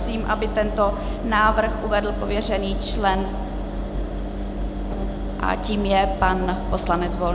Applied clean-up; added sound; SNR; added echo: none; Engine; 2 dB; none.